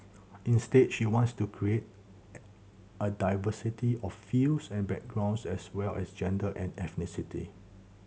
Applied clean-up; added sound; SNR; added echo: none; none; none; none.